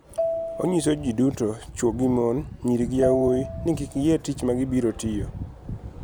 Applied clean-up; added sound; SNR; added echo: none; Marimba, xylophone; 10 dB; none.